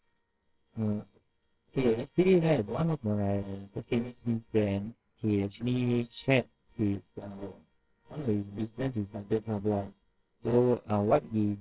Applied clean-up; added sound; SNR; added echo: neural separator model SepFormer WHAMR!.